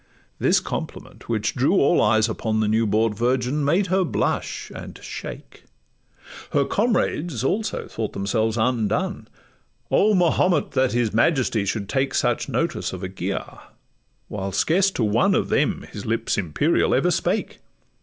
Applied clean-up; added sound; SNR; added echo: none; none; none; none.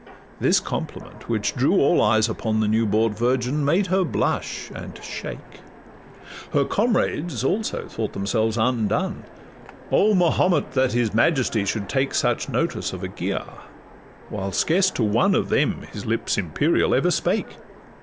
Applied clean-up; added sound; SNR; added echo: none; Train; 20 dB; none.